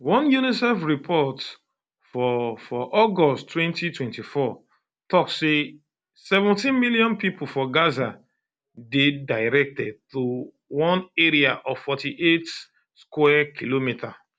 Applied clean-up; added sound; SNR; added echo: none; none; none; none.